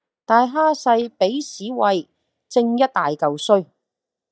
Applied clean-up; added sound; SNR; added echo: neural mask model DeepFilterNet 3.